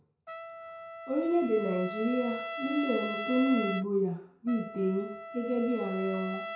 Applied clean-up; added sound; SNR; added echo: none; Trumpet; 8 dB; reverberation time 0.6 s.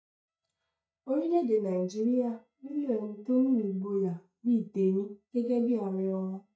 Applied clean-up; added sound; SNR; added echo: neural mask model DeepFilterNet 3.